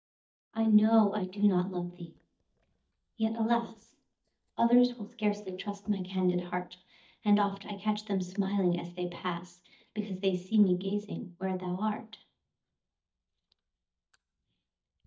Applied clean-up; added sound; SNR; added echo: neural mask model DeepFilterNet 3.